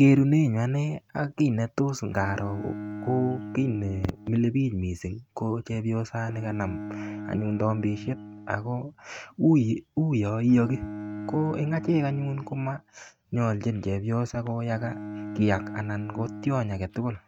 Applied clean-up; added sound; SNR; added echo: neural mask model RNNoise.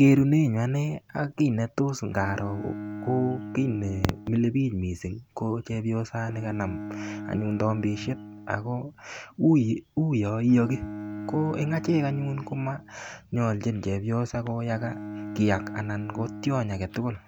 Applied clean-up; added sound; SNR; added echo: none; Bowed string instrument; 13 dB; none.